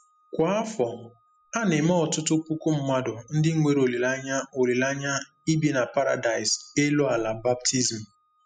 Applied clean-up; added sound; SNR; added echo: classical method spectral subtraction.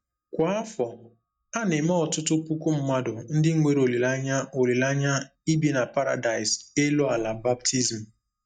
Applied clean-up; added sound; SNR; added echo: neural mask model DeepFilterNet 3.